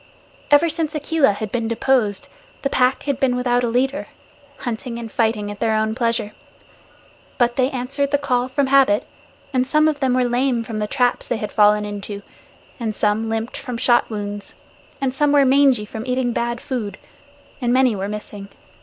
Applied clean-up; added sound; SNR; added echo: none; none; none; none.